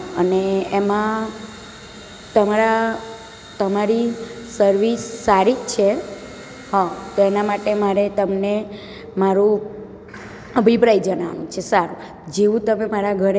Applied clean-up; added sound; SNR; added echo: none; none; none; none.